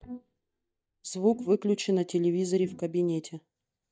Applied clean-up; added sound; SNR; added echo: neural mask model DeepFilterNet 3.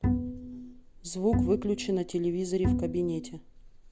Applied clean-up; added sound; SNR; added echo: none; Bowed string instrument; 1 dB; none.